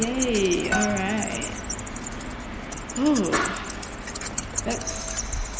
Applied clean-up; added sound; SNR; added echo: none; Wild animals + Harp; 6 dB; none.